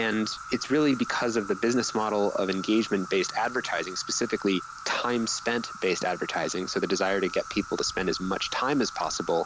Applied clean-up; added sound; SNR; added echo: none; Insect; 13 dB; none.